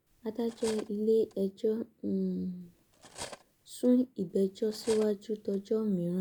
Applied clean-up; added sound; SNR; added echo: none; Cutlery, silverware; 18 dB; none.